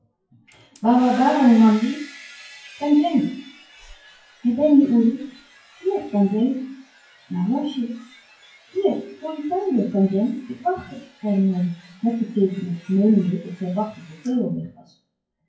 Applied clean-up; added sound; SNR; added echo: classical method WPE with log-MMSE.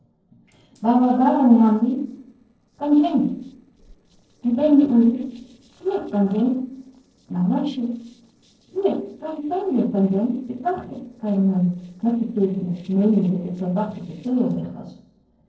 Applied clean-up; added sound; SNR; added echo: neural separator model SepFormer DNS4.